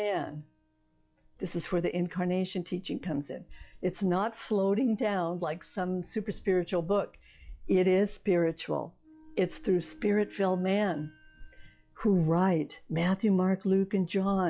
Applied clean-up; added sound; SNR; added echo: classical method log-MMSE.